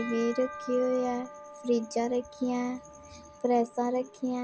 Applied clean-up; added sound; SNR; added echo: none; Bell; 15 dB; none.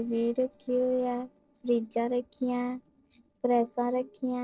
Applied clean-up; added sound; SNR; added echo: neural separator model SepFormer DNS4.